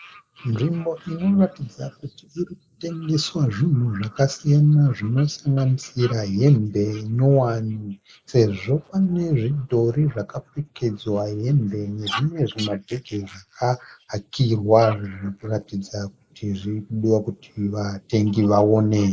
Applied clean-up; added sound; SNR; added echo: neural mask model Resemble Enhance denoiser.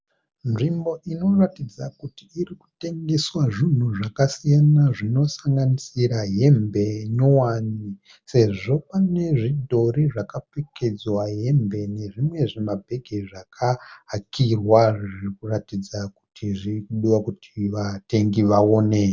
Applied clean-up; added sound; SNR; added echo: none; none; none; none.